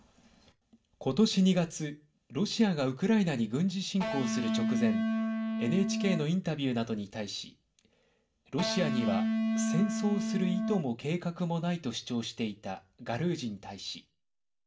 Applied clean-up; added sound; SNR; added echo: none; Electric guitar; -1 dB; reverberation time 0.3 s.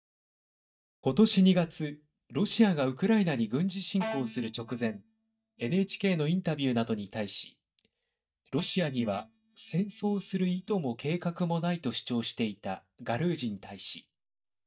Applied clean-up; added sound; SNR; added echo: neural mask model DeepFilterNet 3.